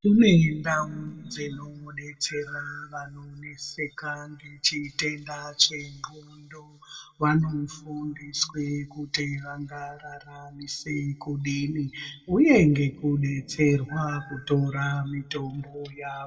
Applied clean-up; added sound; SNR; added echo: none; none; none; reverberation time 1.2 s.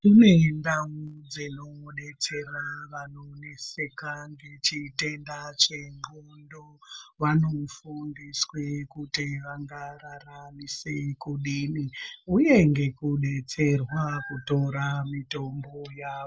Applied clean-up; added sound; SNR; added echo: none; none; none; none.